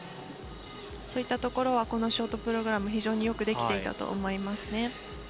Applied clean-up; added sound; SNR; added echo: none; none; none; none.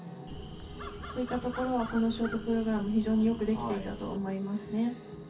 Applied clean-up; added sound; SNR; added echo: none; Crow; 13 dB; reverberation time 0.3 s.